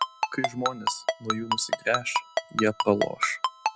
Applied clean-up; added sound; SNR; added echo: none; Ringtone; 0 dB; none.